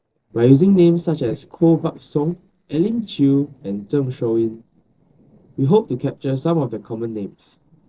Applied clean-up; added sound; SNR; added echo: neural separator model SepFormer DNS4.